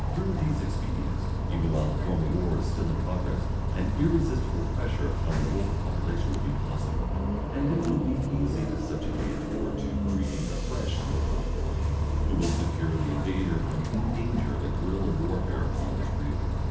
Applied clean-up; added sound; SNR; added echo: none; Bus; -4 dB; reverberation time 0.9 s.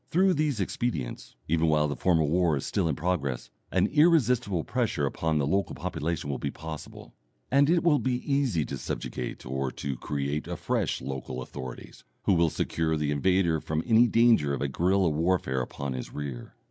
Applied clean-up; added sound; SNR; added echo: none; none; none; none.